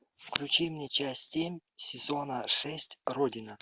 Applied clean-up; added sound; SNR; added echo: none; none; none; none.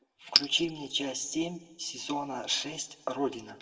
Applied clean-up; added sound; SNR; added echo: none; none; none; reverberation time 0.9 s.